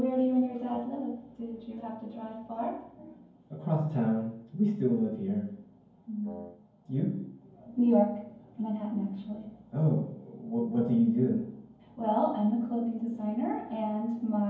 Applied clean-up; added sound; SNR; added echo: none; Wind instrument, woodwind instrument; 17 dB; reverberation time 0.9 s.